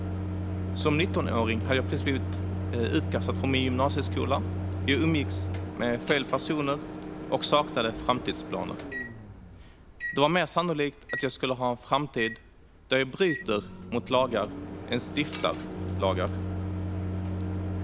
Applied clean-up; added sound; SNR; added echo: none; Microwave oven + Glass; 4 dB; none.